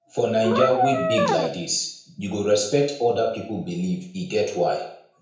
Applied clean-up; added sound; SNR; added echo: none; Brass instrument; 0 dB; reverberation time 0.5 s.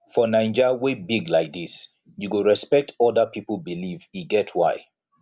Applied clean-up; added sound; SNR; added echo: none; none; none; none.